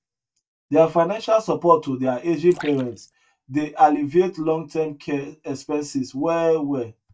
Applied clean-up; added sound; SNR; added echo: neural mask model DeepFilterNet 3.